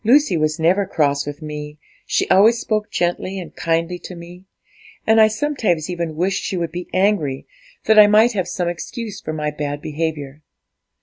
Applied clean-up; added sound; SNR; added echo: none; none; none; none.